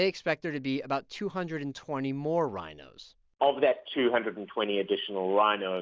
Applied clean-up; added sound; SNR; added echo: none; none; none; none.